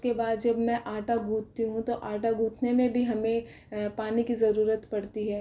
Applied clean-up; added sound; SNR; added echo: none; none; none; none.